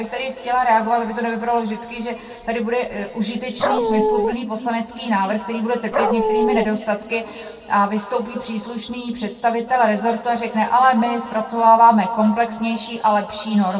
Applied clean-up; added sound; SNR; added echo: none; Dog; -1 dB; reverberation time 2.2 s.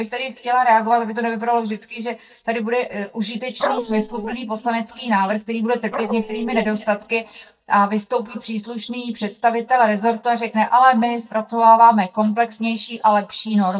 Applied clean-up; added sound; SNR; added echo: neural mask model DeepFilterNet 3.